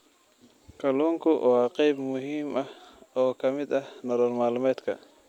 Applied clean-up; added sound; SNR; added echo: none; none; none; none.